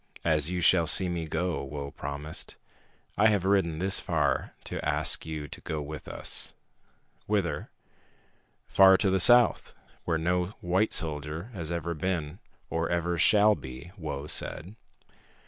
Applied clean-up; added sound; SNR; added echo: none; none; none; none.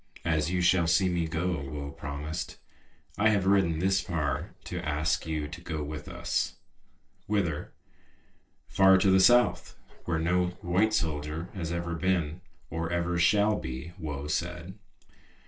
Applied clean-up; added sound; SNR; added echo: neural separator model SepFormer DNS4.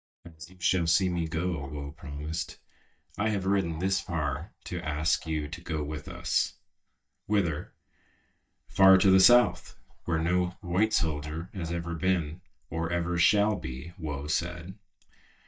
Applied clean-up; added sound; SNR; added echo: neural mask model DeepFilterNet 3.